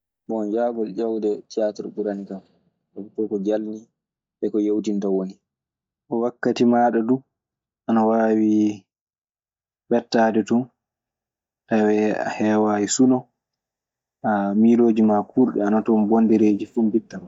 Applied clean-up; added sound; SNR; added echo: neural mask model DeepFilterNet 3.